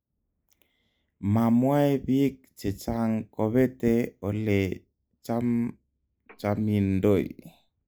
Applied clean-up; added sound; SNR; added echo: neural mask model Resemble Enhance denoiser.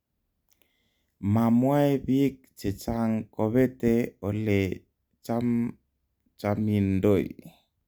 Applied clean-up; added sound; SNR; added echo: none; none; none; none.